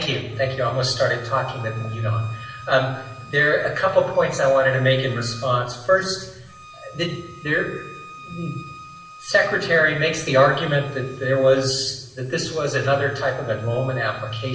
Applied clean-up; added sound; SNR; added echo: none; Bowed string instrument; 20 dB; reverberation time 0.9 s.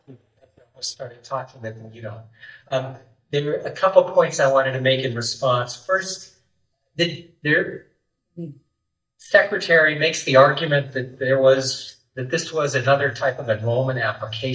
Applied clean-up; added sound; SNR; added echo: neural mask model DeepFilterNet 3.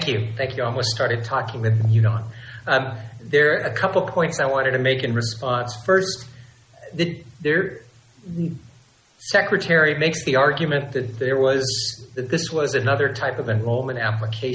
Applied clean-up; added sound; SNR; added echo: none; none; none; none.